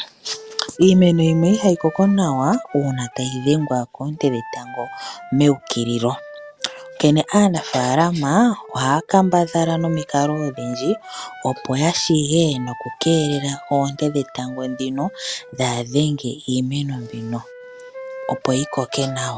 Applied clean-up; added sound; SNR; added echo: none; Wind instrument, woodwind instrument; 16 dB; none.